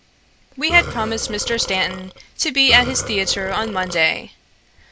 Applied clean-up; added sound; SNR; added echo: none; Burping, eructation; 10 dB; none.